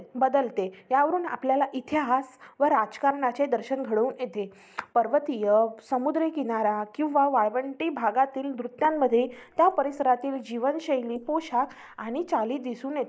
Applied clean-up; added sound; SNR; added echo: neural mask model Resemble Enhance denoiser.